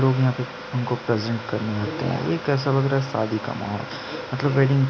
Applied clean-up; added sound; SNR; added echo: none; none; none; none.